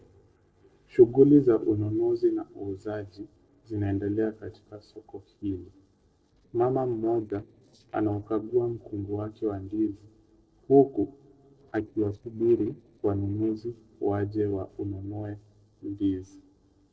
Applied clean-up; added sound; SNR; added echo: neural separator model SepFormer DNS4.